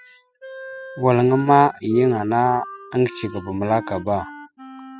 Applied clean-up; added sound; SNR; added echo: classical method spectral subtraction.